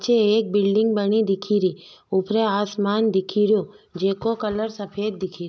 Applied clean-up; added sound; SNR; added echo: none; none; none; none.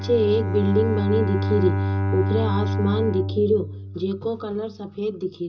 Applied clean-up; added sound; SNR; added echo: none; Bowed string instrument; 2 dB; reverberation time 0.2 s.